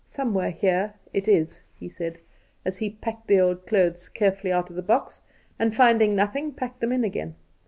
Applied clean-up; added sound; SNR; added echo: none; none; none; none.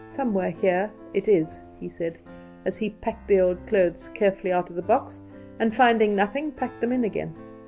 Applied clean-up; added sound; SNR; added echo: none; Piano; 19 dB; none.